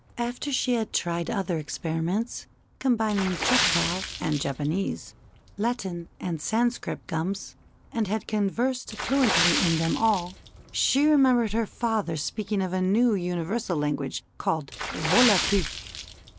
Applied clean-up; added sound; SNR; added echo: none; Water / Splash, splatter; 7 dB; none.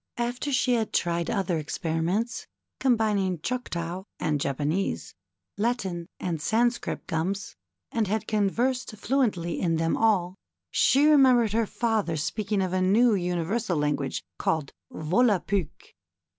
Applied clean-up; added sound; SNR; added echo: none; none; none; none.